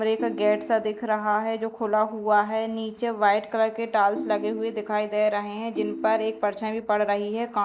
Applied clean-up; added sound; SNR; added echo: none; Ringtone; 13 dB; none.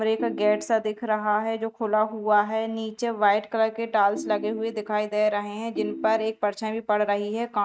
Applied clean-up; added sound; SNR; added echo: neural mask model RNNoise.